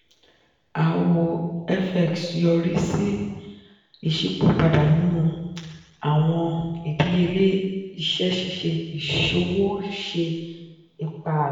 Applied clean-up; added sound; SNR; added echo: none; none; none; reverberation time 1.2 s.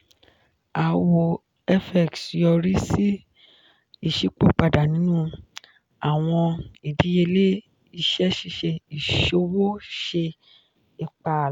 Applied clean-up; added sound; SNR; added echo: none; none; none; none.